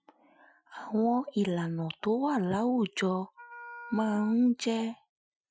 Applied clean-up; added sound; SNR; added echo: classical method Wiener filter.